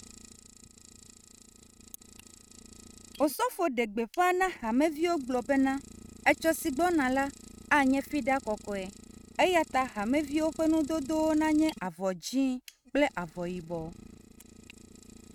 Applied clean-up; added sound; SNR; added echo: neural mask model RNNoise.